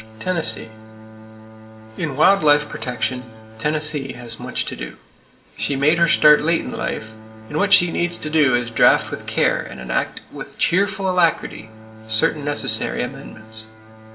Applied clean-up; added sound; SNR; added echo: none; Bowed string instrument; 18 dB; reverberation time 1.1 s.